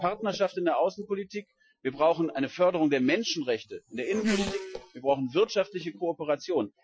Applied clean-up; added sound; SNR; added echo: classical method Wiener filter.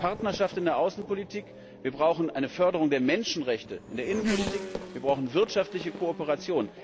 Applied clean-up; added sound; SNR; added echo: none; Race car, auto racing / Accelerating, revving, vroom; 10 dB; none.